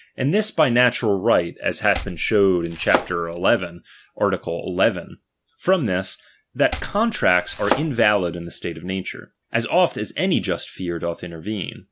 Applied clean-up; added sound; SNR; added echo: none; Domestic sounds, home sounds; 8 dB; none.